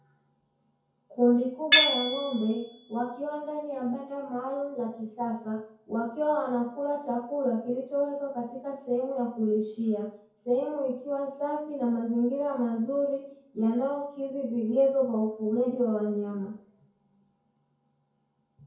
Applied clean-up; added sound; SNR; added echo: none; Tools; -3 dB; reverberation time 0.6 s.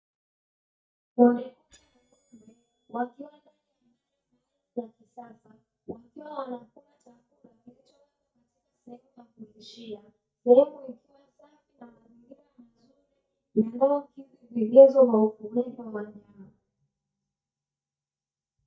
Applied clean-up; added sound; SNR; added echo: neural mask model DeepFilterNet 3.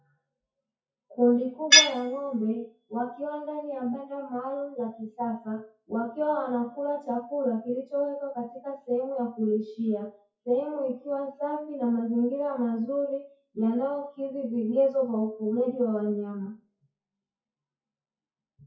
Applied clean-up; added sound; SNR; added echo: classical method WPE with log-MMSE.